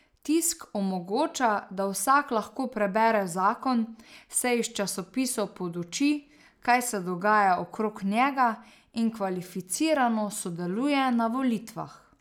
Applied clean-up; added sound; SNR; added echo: none; none; none; none.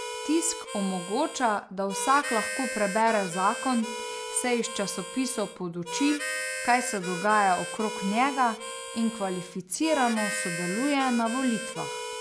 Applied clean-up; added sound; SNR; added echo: none; Harmonica; 7 dB; none.